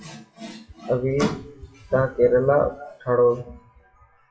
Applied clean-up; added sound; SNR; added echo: classical method WPE with log-MMSE.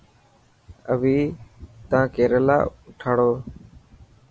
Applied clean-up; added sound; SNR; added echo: none; none; none; none.